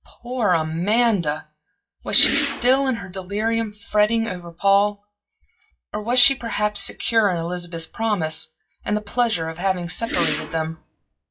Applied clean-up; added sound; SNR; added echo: classical method WPE with log-MMSE.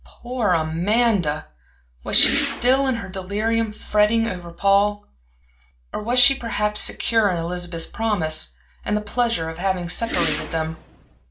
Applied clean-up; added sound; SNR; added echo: none; Whoosh, swoosh, swish; 5 dB; reverberation time 0.3 s.